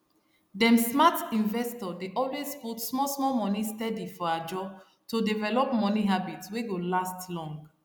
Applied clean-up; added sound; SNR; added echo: none; none; none; none.